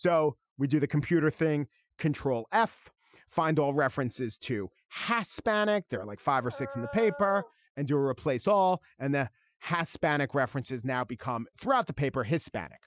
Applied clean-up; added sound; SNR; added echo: classical method Wiener filter.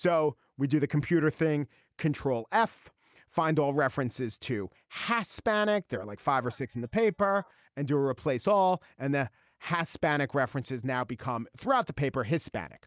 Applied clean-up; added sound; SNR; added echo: neural mask model DeepFilterNet 3.